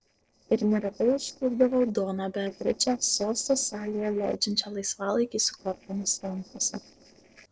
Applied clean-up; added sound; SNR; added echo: neural separator model SepFormer DNS4.